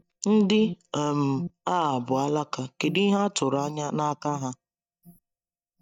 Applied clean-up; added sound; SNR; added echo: neural mask model DeepFilterNet 3.